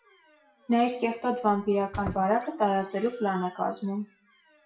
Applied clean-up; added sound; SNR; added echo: classical method WPE with log-MMSE.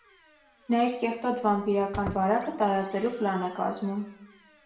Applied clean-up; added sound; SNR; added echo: none; Squeak; 18 dB; reverberation time 0.6 s.